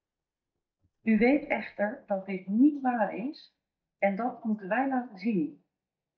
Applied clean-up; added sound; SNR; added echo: neural mask model DeepFilterNet 3.